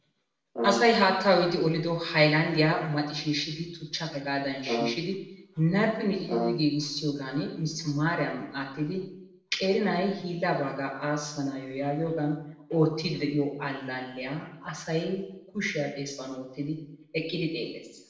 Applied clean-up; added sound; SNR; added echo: neural separator model SepFormer DNS4.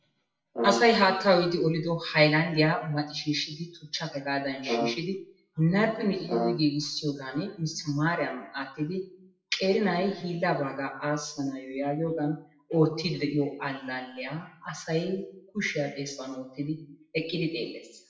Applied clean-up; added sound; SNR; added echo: classical method WPE with log-MMSE.